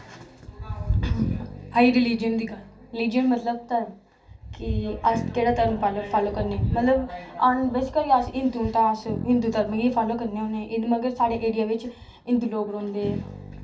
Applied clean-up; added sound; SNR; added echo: none; Bass guitar; 16 dB; reverberation time 0.3 s.